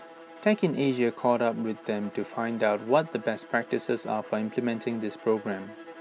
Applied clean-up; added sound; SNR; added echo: none; Bowed string instrument; 18 dB; none.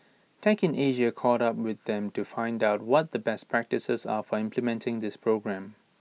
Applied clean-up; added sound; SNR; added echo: none; none; none; none.